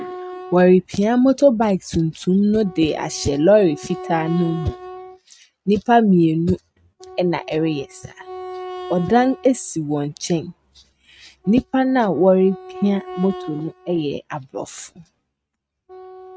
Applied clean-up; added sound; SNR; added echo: neural mask model RNNoise.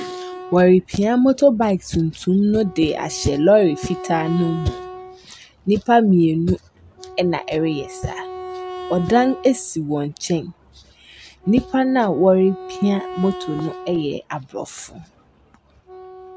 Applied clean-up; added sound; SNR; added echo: none; Wind instrument, woodwind instrument; 16 dB; none.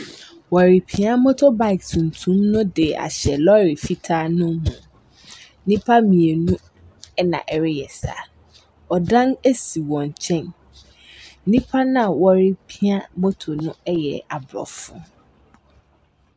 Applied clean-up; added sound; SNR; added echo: none; none; none; none.